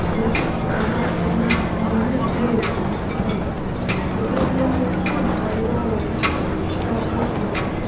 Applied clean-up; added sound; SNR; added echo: none; Ocean; -4 dB; reverberation time 0.8 s.